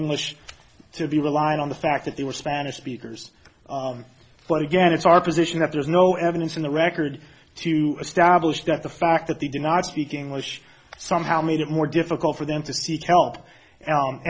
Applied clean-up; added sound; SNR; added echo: none; none; none; none.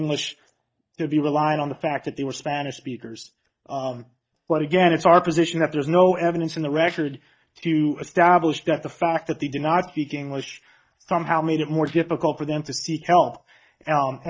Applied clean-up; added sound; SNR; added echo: neural mask model DeepFilterNet 3.